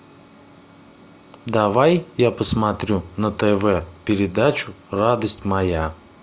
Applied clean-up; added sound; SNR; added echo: none; none; none; none.